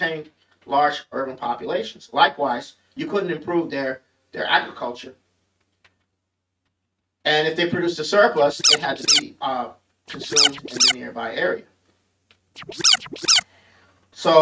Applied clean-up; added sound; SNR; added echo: neural mask model RNNoise.